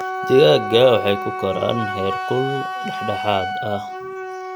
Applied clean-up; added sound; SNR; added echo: none; Wind instrument, woodwind instrument; 6 dB; none.